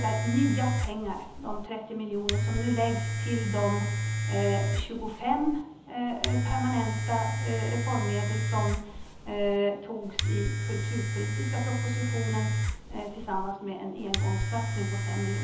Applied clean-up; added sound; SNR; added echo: none; Domestic sounds, home sounds; -2 dB; reverberation time 0.8 s.